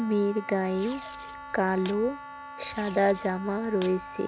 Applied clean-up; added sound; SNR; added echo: none; Wind instrument, woodwind instrument + Packing tape, duct tape; 13 dB; none.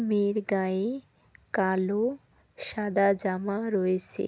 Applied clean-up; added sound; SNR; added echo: none; none; none; none.